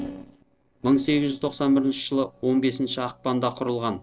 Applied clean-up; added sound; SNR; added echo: neural separator model SepFormer DNS4.